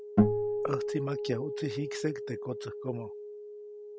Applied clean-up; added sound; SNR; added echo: none; Acoustic guitar; -5 dB; none.